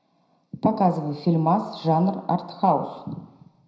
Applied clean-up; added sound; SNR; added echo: none; none; none; reverberation time 0.7 s.